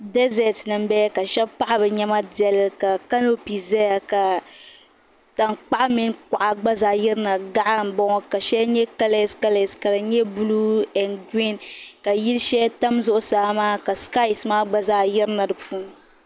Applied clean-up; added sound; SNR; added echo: none; none; none; none.